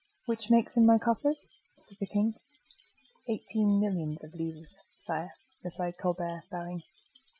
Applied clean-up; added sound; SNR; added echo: classical method Wiener filter.